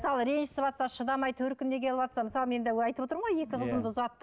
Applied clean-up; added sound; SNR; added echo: none; none; none; none.